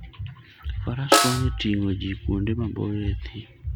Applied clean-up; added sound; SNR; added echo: none; Snare drum; -1 dB; none.